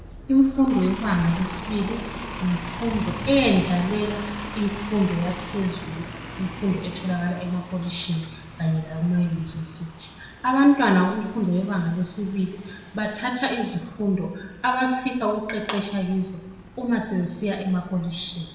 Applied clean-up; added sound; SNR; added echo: none; Bus; 13 dB; reverberation time 1.0 s.